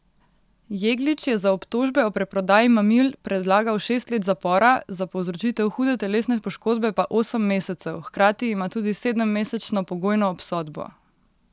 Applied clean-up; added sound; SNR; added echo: none; none; none; none.